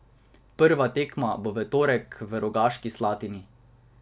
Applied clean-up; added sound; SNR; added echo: none; none; none; none.